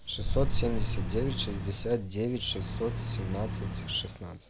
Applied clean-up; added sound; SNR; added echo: none; Accelerating, revving, vroom / Car + Boom; 1 dB; none.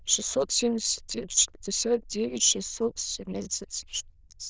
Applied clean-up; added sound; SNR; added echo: neural diffusion model UNIVERSE++.